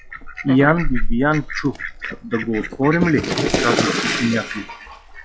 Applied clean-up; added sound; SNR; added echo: classical method log-MMSE.